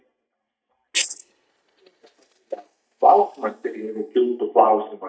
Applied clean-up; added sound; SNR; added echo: neural mask model DeepFilterNet 3.